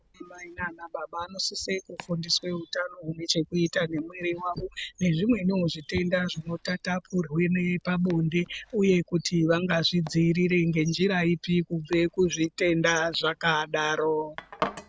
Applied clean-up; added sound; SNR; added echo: none; Domestic sounds, home sounds; 19 dB; none.